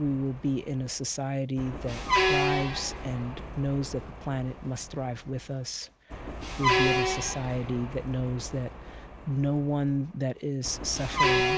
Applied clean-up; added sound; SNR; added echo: none; Truck; 1 dB; none.